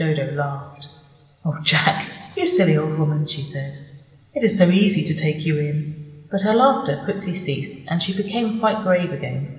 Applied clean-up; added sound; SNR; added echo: none; none; none; reverberation time 2.5 s.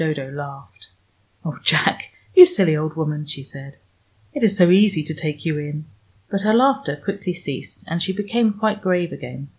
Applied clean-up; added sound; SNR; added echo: none; none; none; none.